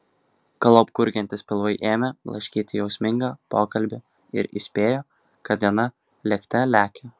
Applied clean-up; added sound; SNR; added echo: none; none; none; none.